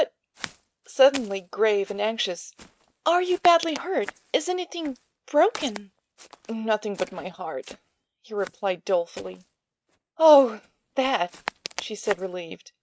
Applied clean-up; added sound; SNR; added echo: neural mask model RNNoise.